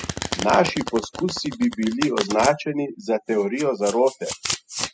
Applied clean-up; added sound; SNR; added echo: classical method spectral subtraction.